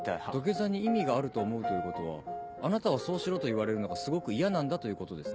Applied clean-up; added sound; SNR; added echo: none; none; none; none.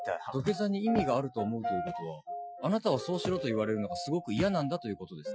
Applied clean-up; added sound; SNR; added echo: classical method Wiener filter.